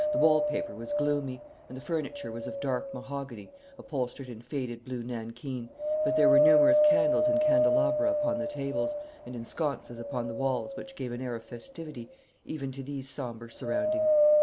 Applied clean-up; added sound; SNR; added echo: none; Wind; -4 dB; none.